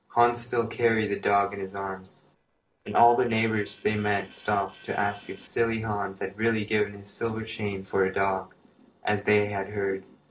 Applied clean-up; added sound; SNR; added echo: neural separator model SepFormer DNS4.